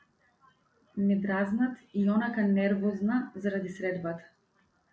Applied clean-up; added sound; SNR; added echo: none; none; none; none.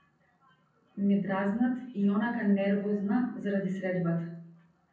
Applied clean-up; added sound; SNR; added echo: none; none; none; reverberation time 0.6 s.